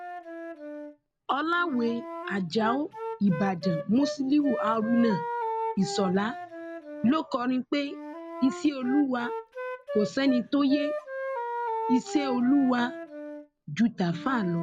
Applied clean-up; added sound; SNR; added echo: none; Wind instrument, woodwind instrument; 8 dB; none.